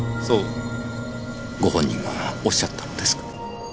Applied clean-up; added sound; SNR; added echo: none; Bowed string instrument; 9 dB; none.